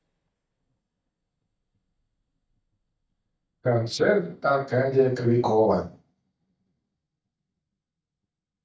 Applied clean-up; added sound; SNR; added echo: neural mask model DeepFilterNet 3.